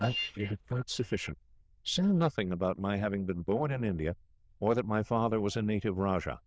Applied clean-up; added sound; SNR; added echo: neural diffusion model UNIVERSE++.